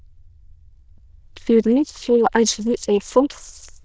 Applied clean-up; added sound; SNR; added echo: neural diffusion model UNIVERSE++.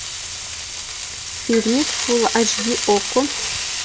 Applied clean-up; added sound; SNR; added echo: none; Frying (food); 3 dB; none.